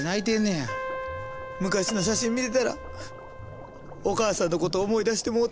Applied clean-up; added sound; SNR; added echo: none; Keyboard (musical); 12 dB; none.